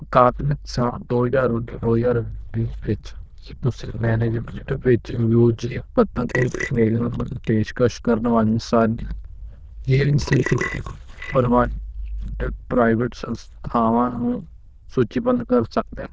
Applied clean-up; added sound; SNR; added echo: neural diffusion model UNIVERSE++.